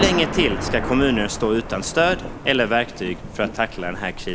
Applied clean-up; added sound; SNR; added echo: none; Thunder; 7 dB; none.